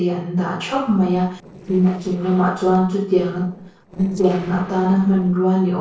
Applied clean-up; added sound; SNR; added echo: neural separator model SepFormer DNS4.